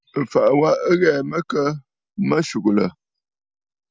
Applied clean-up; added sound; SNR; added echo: none; none; none; none.